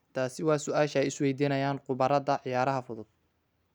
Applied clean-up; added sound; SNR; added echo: none; none; none; none.